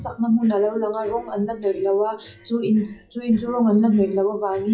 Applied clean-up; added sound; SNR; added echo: classical method WPE with log-MMSE.